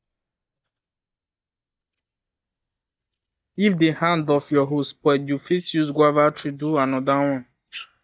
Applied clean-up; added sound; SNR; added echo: neural mask model DeepFilterNet 3.